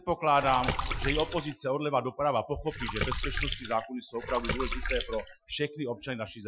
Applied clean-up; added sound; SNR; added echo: classical method Wiener filter.